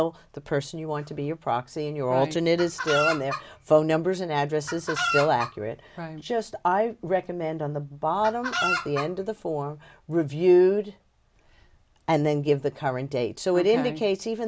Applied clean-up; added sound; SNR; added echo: none; Chicken, rooster; 4 dB; none.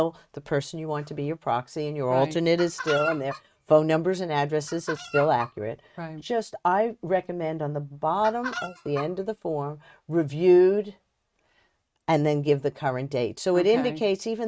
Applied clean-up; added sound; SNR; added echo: neural mask model RNNoise.